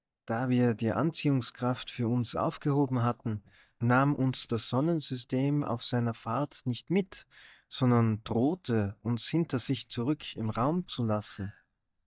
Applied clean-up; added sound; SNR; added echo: neural mask model DeepFilterNet 3.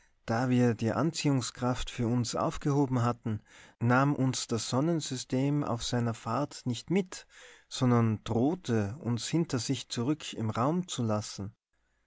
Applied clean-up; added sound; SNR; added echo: none; none; none; none.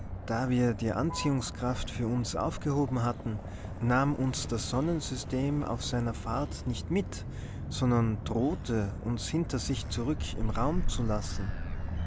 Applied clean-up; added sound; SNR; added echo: none; Motor vehicle (road); 5 dB; none.